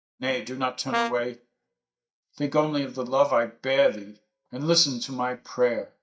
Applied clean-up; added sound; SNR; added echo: neural mask model DeepFilterNet 3.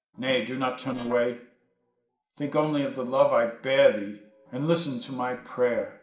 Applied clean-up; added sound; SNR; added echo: neural separator model SepFormer DNS4.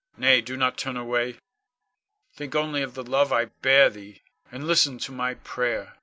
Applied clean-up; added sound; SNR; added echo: none; none; none; none.